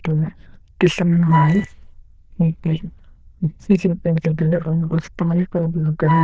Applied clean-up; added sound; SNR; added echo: neural diffusion model UNIVERSE++.